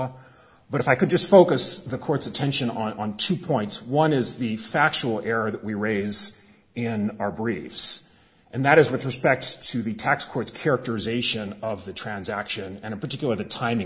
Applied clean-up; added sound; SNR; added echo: none; none; none; none.